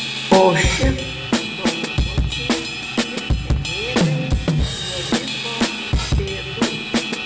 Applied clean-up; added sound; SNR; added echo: none; Drum / Drum kit; -4 dB; reverberation time 1.3 s.